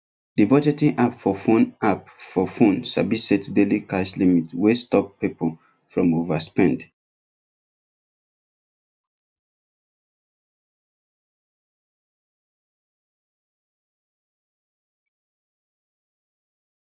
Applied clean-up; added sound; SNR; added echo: none; none; none; none.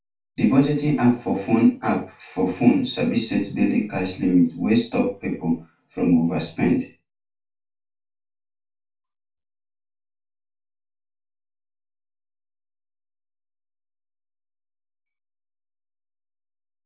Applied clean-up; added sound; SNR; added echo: none; none; none; reverberation time 0.3 s.